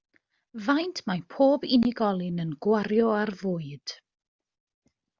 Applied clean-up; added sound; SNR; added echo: none; none; none; none.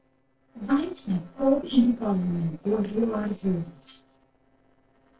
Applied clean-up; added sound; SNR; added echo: neural separator model SepFormer DNS4.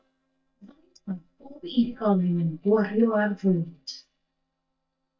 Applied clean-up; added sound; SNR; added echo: neural mask model DeepFilterNet 3.